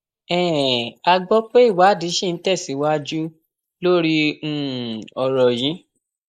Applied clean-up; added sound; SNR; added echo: neural mask model Resemble Enhance denoiser.